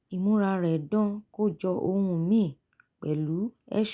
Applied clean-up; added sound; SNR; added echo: none; none; none; none.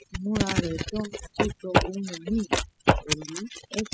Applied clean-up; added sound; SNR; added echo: classical method spectral subtraction.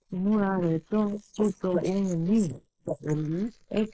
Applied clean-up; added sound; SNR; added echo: neural mask model Resemble Enhance denoiser.